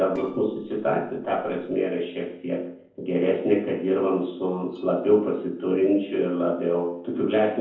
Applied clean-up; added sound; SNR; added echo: neural separator model SepFormer DNS4.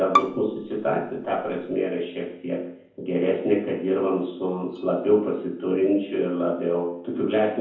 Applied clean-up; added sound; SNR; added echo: none; Bowed string instrument; 4 dB; reverberation time 0.7 s.